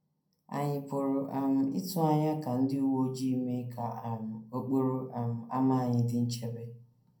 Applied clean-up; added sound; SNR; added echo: none; none; none; reverberation time 0.5 s.